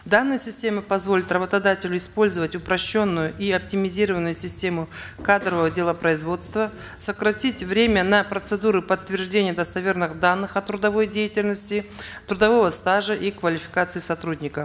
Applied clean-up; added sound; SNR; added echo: none; none; none; none.